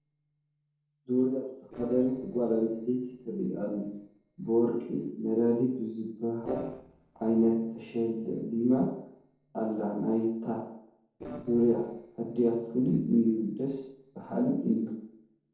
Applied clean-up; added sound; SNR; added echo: neural separator model SepFormer DNS4.